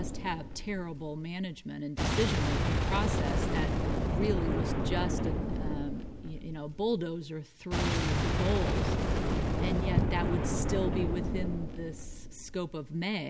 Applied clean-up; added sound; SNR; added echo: none; Boom; -4 dB; none.